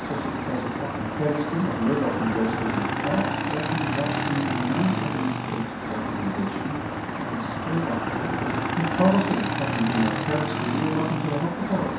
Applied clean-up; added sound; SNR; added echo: none; Motorcycle / Engine; 0 dB; reverberation time 0.7 s.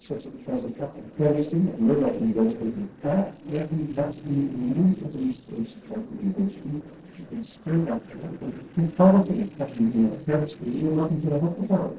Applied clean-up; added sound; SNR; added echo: neural separator model SepFormer DNS4.